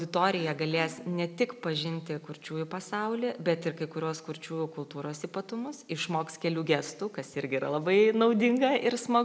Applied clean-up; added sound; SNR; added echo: none; Cough; 17 dB; none.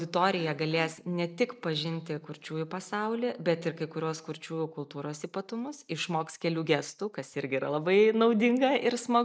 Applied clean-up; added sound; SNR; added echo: neural mask model DeepFilterNet 3.